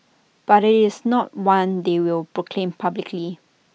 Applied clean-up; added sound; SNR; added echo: none; none; none; none.